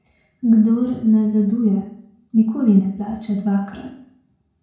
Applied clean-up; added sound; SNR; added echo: none; none; none; reverberation time 0.6 s.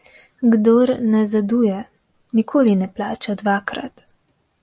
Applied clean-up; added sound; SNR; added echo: none; none; none; none.